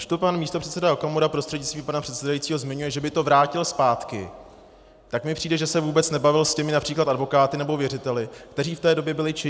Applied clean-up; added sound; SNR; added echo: none; none; none; none.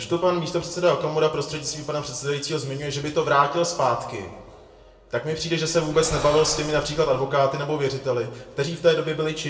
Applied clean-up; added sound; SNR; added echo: none; Breathing; 11 dB; reverberation time 0.7 s.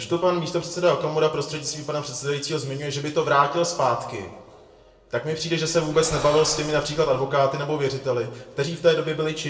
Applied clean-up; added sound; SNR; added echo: neural separator model SepFormer DNS4.